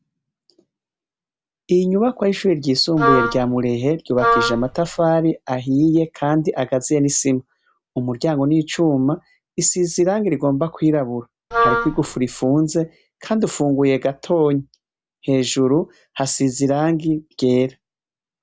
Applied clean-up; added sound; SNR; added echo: none; Wind instrument, woodwind instrument; 1 dB; none.